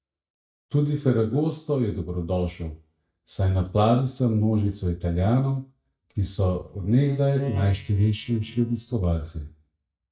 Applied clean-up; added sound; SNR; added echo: neural mask model DeepFilterNet 3.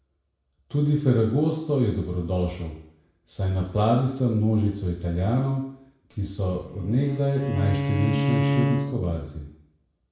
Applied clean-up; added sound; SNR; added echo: none; Bowed string instrument; 2 dB; reverberation time 0.6 s.